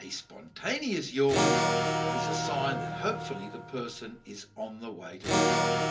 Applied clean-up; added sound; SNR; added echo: none; Electric guitar / Acoustic guitar; -4 dB; reverberation time 0.3 s.